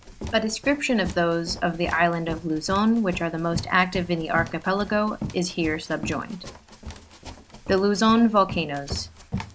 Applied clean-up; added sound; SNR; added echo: none; Run; 12 dB; none.